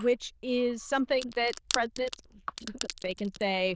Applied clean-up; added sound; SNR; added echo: neural diffusion model UNIVERSE++.